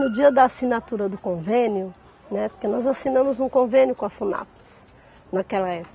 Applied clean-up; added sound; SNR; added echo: none; none; none; none.